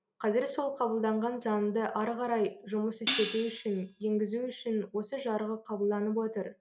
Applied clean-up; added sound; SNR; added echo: none; Hi-hat; 2 dB; none.